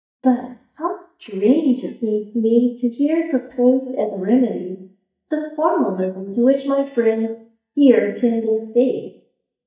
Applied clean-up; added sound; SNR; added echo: neural mask model DeepFilterNet 3.